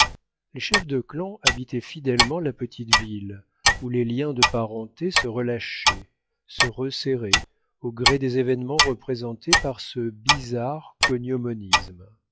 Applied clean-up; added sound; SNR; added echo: classical method log-MMSE.